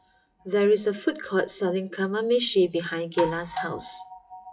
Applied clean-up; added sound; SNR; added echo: classical method WPE with log-MMSE.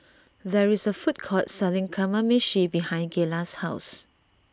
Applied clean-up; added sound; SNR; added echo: none; none; none; none.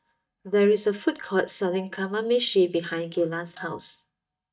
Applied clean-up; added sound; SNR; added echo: neural mask model DeepFilterNet 3.